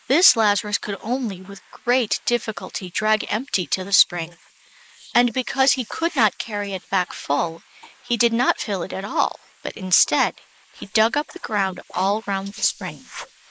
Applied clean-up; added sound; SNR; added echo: neural mask model Resemble Enhance denoiser.